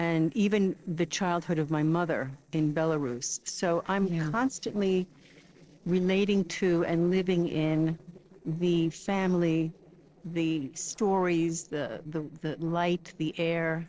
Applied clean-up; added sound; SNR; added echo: neural separator model SepFormer DNS4.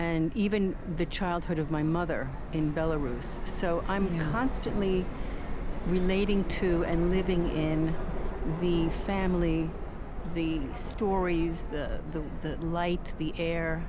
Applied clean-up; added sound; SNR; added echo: none; Subway, metro, underground; 3 dB; none.